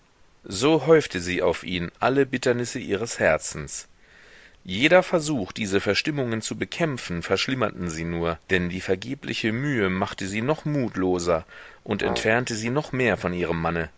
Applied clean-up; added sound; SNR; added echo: none; Brass instrument; 13 dB; none.